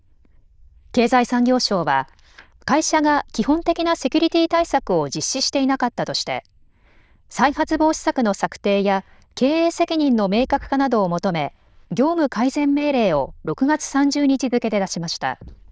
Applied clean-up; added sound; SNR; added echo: neural diffusion model UNIVERSE++.